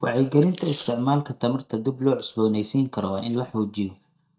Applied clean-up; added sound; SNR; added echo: neural mask model DeepFilterNet 3.